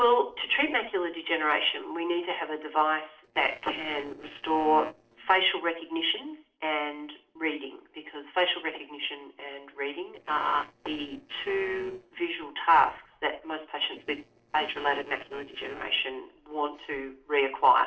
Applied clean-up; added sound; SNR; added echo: neural separator model SepFormer DNS4.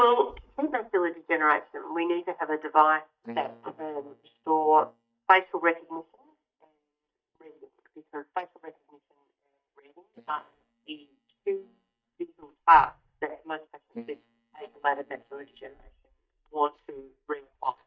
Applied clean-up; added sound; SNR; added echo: neural mask model DeepFilterNet 3.